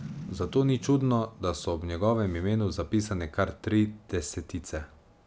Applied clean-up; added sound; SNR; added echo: none; Boom; 19 dB; none.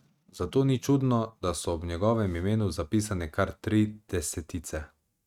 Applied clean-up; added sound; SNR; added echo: neural mask model RNNoise.